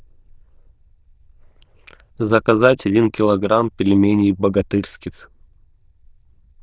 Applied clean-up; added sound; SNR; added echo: neural diffusion model UNIVERSE++.